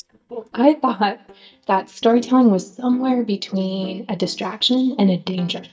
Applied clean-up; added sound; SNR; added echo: neural mask model DeepFilterNet 3.